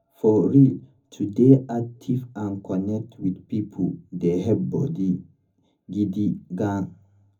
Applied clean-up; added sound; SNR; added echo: none; none; none; reverberation time 0.3 s.